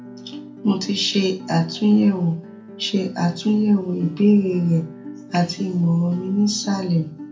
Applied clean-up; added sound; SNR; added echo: none; Guitar; 17 dB; reverberation time 0.3 s.